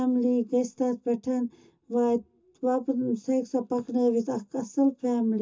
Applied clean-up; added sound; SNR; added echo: none; none; none; reverberation time 0.2 s.